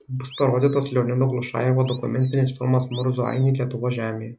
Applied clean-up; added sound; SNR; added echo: none; Animal; 13 dB; none.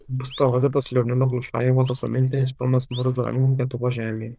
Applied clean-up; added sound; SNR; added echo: neural diffusion model UNIVERSE++.